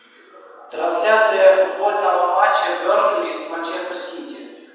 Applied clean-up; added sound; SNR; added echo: none; none; none; reverberation time 1.2 s.